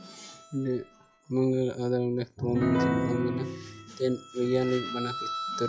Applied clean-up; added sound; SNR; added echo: classical method log-MMSE.